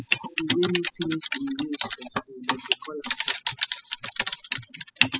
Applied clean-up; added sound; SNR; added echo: classical method spectral subtraction.